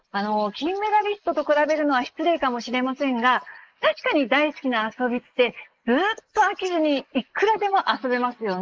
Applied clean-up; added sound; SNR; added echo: neural mask model Resemble Enhance denoiser.